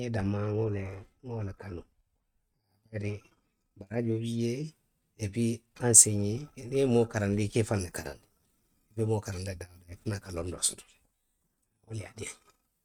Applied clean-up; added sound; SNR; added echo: neural mask model RNNoise.